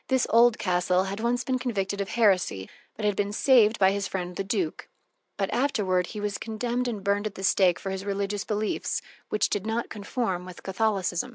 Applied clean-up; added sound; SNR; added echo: none; none; none; none.